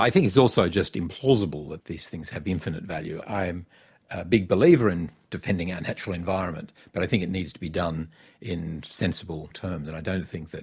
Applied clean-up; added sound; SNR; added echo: none; none; none; none.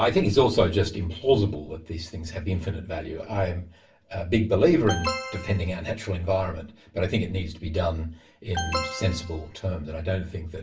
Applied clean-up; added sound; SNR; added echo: none; Alarm; 8 dB; reverberation time 0.3 s.